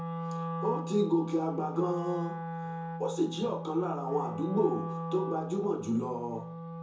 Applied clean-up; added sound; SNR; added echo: none; Wind instrument, woodwind instrument; 5 dB; reverberation time 0.6 s.